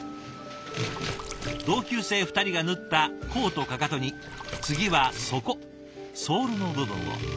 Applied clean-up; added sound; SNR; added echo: none; Water / Splash, splatter; 12 dB; none.